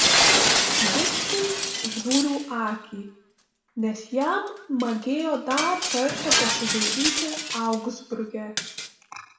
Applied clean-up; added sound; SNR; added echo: none; Shatter; -2 dB; reverberation time 0.6 s.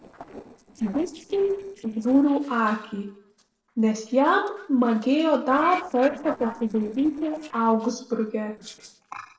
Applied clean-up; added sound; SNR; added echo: neural separator model SepFormer DNS4.